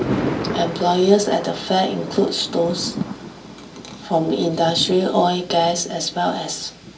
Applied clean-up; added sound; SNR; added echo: none; Thunder; 9 dB; reverberation time 0.3 s.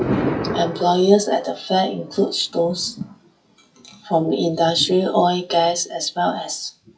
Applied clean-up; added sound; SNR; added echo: classical method WPE with log-MMSE.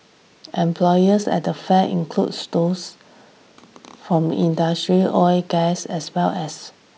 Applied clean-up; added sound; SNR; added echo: none; none; none; none.